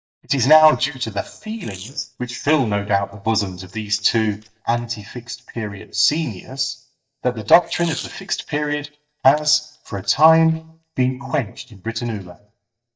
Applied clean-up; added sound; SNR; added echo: neural mask model DeepFilterNet 3.